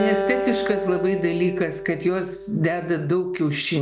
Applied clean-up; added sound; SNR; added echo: none; Acoustic guitar; 5 dB; none.